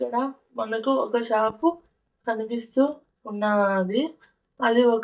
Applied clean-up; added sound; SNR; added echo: neural mask model DeepFilterNet 3.